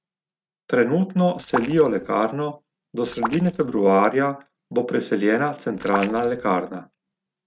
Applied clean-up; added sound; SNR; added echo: neural mask model RNNoise.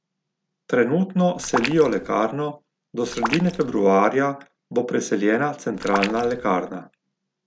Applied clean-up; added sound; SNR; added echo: none; Raindrop; 9 dB; none.